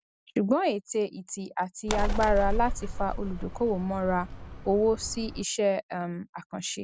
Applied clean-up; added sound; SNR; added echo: none; Bird; 2 dB; none.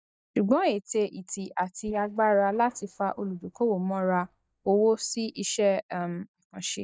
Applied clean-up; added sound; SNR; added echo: neural mask model DeepFilterNet 3.